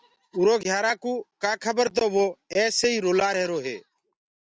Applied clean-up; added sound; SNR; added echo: none; none; none; none.